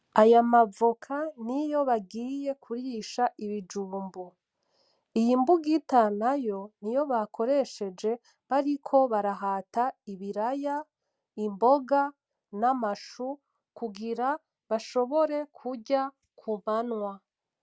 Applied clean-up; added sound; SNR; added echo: none; none; none; none.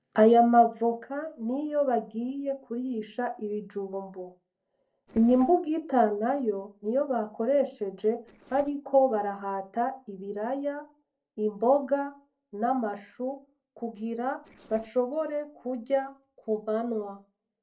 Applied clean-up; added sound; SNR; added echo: neural separator model SepFormer DNS4.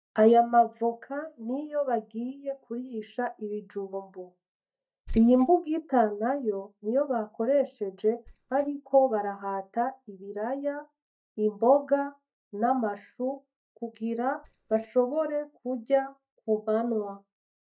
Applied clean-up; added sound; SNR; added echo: neural mask model DeepFilterNet 3.